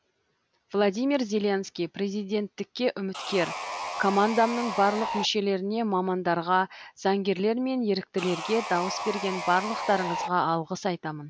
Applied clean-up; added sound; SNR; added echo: none; Sawing; 6 dB; none.